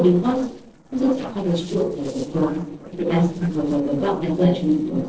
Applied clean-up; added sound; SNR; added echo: neural separator model SepFormer DNS4.